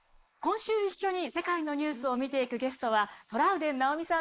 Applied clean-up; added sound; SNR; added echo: neural mask model Resemble Enhance denoiser.